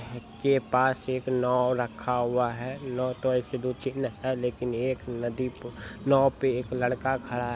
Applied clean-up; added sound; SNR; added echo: none; none; none; none.